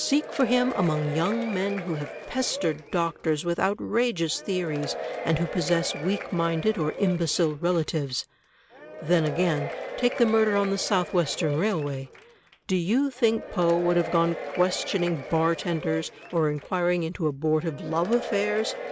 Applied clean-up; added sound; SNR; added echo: none; Applause / Crowd / Cheering; 11 dB; none.